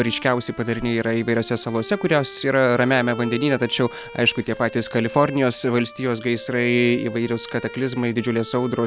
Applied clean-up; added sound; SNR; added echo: none; Bowed string instrument; 16 dB; none.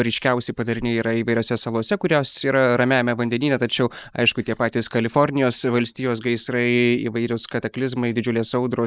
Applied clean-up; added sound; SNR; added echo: neural mask model Resemble Enhance denoiser.